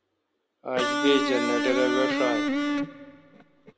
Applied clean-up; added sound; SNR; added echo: none; Electric guitar; -2 dB; none.